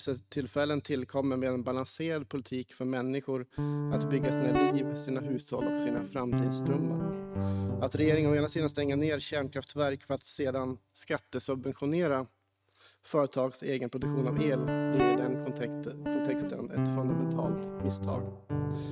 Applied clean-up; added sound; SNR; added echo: neural mask model RNNoise.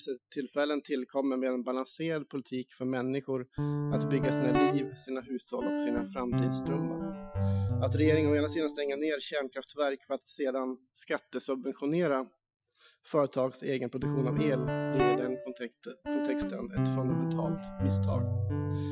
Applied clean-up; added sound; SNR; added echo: classical method Wiener filter.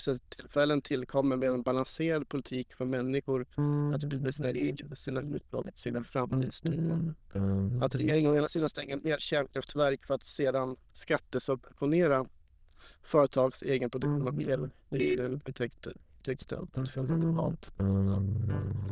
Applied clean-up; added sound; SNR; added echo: neural diffusion model UNIVERSE++.